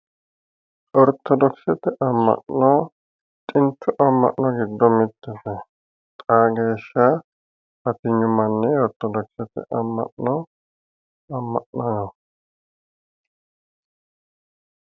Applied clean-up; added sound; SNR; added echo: none; none; none; none.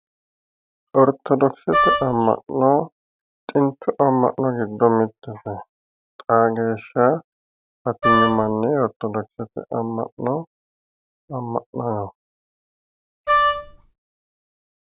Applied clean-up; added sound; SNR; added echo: none; Wind instrument, woodwind instrument; -2 dB; none.